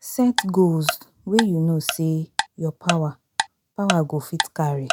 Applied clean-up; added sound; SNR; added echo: neural mask model RNNoise.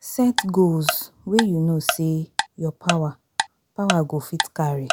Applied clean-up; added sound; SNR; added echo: none; Tick-tock; 6 dB; none.